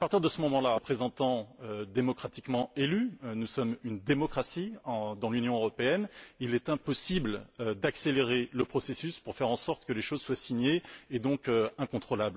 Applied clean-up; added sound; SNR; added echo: none; none; none; none.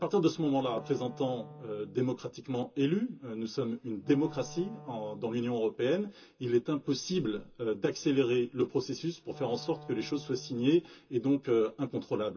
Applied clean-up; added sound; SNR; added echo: none; Wind instrument, woodwind instrument; 19 dB; reverberation time 0.2 s.